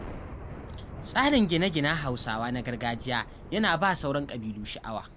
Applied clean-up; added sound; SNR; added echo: none; Thunder / Rain; 13 dB; none.